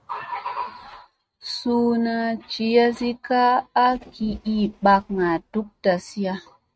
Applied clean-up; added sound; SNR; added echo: neural mask model RNNoise.